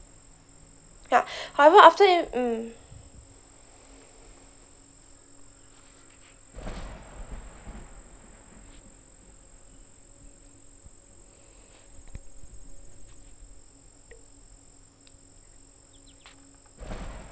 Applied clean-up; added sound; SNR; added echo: none; Thunder + Cricket; 17 dB; none.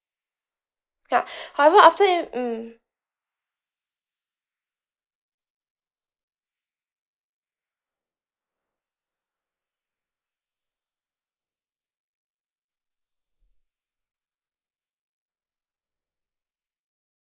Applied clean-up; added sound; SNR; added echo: neural mask model Resemble Enhance denoiser.